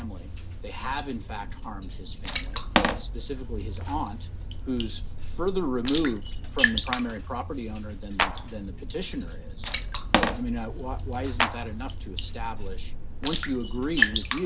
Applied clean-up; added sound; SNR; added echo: none; Clapping + Water / Splash, splatter; -3 dB; none.